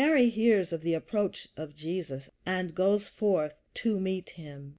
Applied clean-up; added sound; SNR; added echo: none; none; none; none.